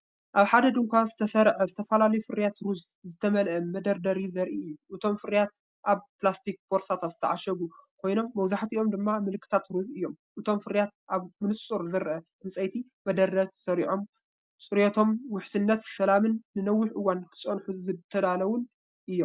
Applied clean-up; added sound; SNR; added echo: none; none; none; none.